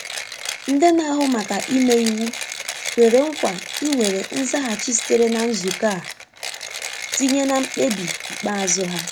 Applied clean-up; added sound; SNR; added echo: none; Mechanisms; 9 dB; none.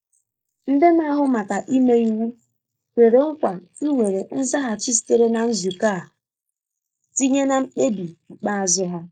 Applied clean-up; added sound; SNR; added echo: neural mask model Resemble Enhance denoiser.